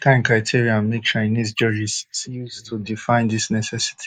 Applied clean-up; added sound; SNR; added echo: neural mask model Resemble Enhance denoiser.